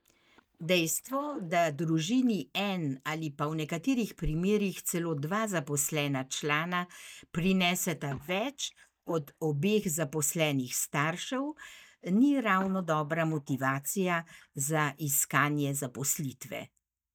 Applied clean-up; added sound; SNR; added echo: neural mask model DeepFilterNet 3.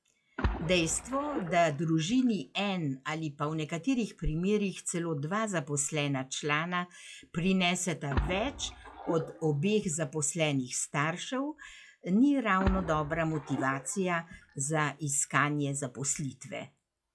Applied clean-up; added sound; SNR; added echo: classical method log-MMSE.